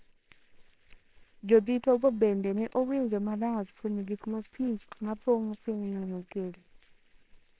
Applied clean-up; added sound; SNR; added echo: neural separator model SepFormer WHAMR!.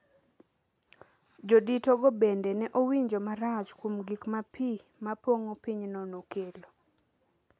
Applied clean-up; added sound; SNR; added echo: none; none; none; none.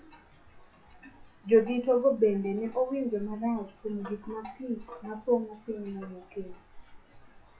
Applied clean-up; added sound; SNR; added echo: classical method WPE with log-MMSE.